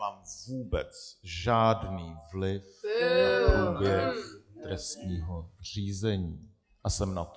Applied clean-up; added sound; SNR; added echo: classical method log-MMSE.